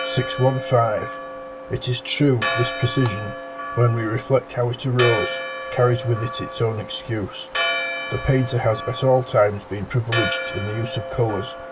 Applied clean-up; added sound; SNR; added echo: none; Church bell; 7 dB; none.